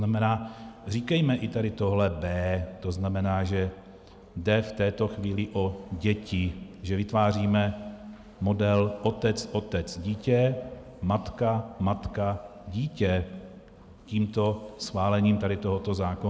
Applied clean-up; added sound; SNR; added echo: none; none; none; none.